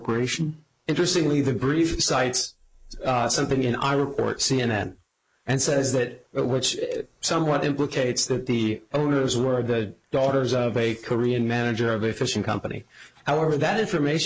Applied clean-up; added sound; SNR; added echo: neural mask model Resemble Enhance denoiser.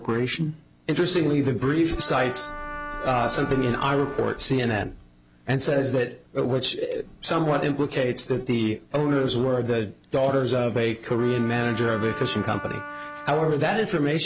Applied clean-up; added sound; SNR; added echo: none; Wind instrument, woodwind instrument; 12 dB; none.